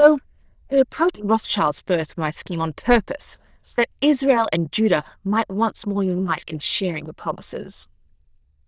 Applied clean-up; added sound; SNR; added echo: neural diffusion model UNIVERSE++.